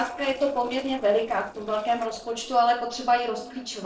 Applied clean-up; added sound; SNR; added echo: neural separator model SepFormer DNS4.